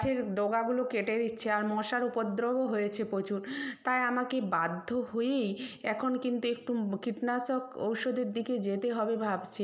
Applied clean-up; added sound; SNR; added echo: none; none; none; none.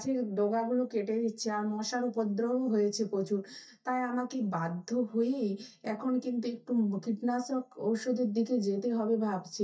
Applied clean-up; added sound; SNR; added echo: neural mask model DeepFilterNet 3.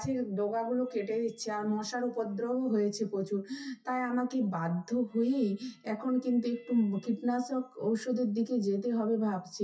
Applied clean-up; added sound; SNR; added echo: classical method WPE with log-MMSE.